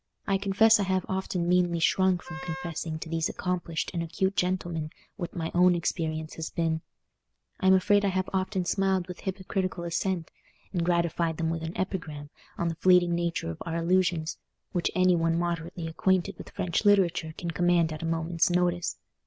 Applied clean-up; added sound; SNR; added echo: none; Wind instrument, woodwind instrument; 14 dB; none.